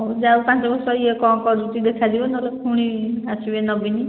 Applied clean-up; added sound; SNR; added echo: none; none; none; none.